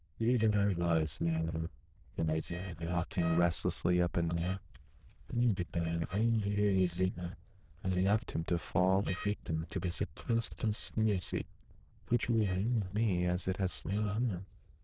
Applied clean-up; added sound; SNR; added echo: neural diffusion model UNIVERSE++.